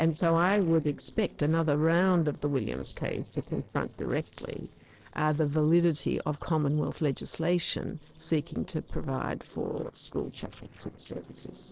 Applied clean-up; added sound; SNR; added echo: neural separator model SepFormer DNS4.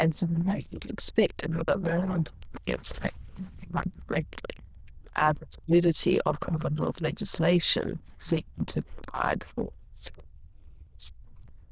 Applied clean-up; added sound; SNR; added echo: neural diffusion model UNIVERSE++.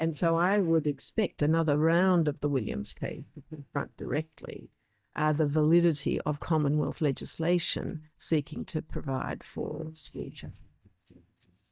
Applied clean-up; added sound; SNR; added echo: neural mask model DeepFilterNet 3.